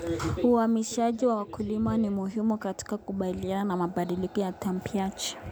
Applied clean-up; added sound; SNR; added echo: none; none; none; none.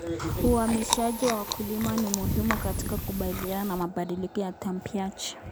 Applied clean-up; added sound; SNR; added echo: none; Chewing, mastication; 2 dB; none.